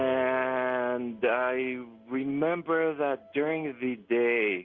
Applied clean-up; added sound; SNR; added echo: none; none; none; none.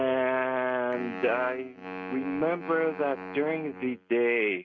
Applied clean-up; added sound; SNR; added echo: neural mask model RNNoise.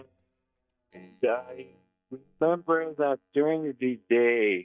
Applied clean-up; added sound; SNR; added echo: neural mask model DeepFilterNet 3.